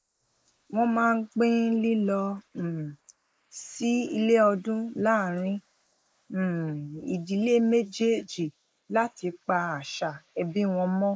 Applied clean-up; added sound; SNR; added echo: neural mask model Resemble Enhance denoiser.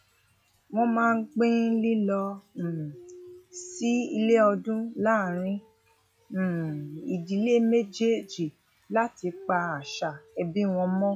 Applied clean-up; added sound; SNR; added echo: classical method log-MMSE.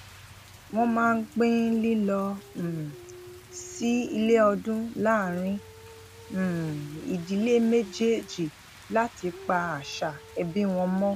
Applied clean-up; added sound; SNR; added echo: none; Rain; 18 dB; none.